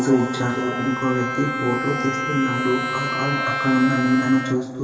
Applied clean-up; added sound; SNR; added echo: none; Bowed string instrument; 5 dB; reverberation time 2.7 s.